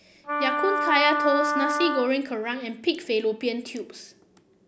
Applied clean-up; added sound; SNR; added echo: none; Wind instrument, woodwind instrument; -1 dB; none.